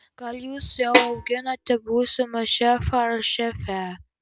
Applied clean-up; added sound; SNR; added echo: none; Snare drum; -1 dB; none.